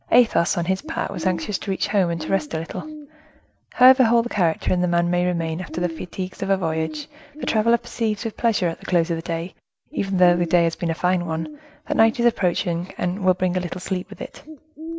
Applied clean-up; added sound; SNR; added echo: none; Bird; 15 dB; none.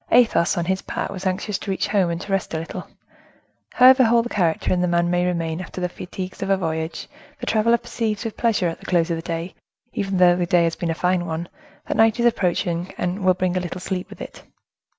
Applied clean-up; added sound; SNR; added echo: none; none; none; none.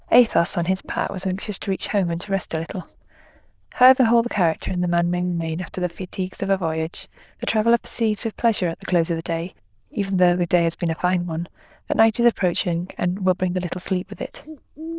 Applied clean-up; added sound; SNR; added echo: neural diffusion model UNIVERSE++.